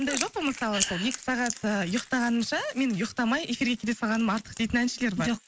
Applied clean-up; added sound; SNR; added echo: neural mask model Resemble Enhance denoiser.